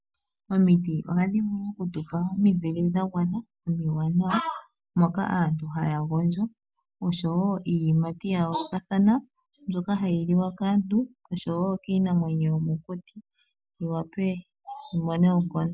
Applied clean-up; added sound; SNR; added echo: none; none; none; none.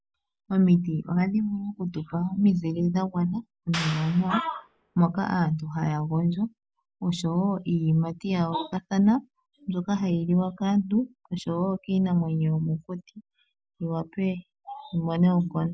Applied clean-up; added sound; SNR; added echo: none; Clapping; 15 dB; none.